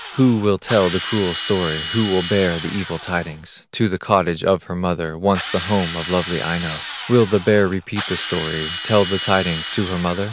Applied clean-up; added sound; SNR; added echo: none; Drill; 10 dB; none.